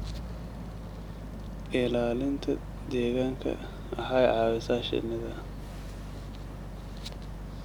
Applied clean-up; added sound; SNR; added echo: none; Boat, Water vehicle; 7 dB; none.